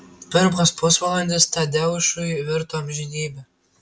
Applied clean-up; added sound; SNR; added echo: none; none; none; none.